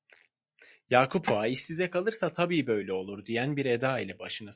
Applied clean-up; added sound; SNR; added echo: classical method log-MMSE.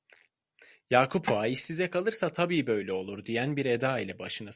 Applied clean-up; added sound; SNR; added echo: none; Tap / Wood; 9 dB; none.